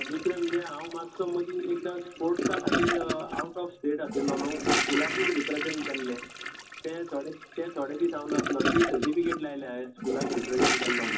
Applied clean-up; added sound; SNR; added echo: none; Toilet flush / Gurgling; 1 dB; reverberation time 0.4 s.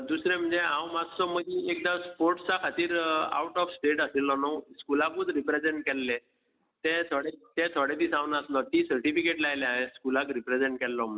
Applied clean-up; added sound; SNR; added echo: none; none; none; none.